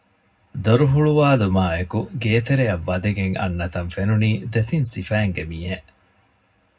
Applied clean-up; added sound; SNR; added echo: none; none; none; reverberation time 0.3 s.